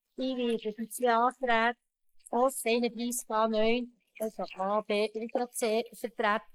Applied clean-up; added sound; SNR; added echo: neural mask model Resemble Enhance denoiser.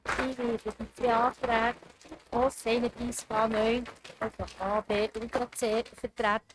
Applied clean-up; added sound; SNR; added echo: neural mask model RNNoise.